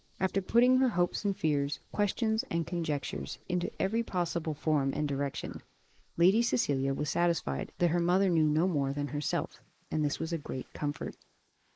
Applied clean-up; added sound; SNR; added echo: neural mask model Resemble Enhance denoiser.